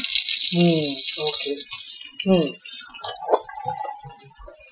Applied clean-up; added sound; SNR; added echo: classical method Wiener filter.